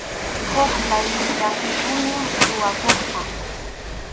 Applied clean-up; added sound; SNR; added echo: none; Train + Clapping; -3 dB; none.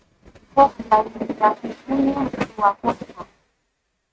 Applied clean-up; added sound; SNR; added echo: neural mask model RNNoise.